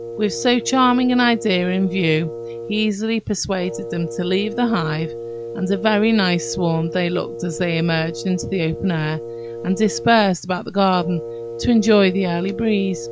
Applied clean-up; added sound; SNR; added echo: none; Wind instrument, woodwind instrument; 11 dB; none.